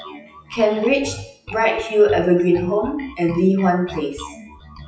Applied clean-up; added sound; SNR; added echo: classical method WPE with log-MMSE.